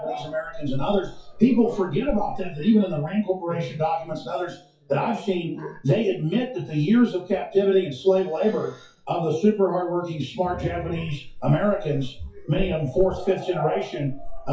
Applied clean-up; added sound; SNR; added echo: classical method WPE with log-MMSE.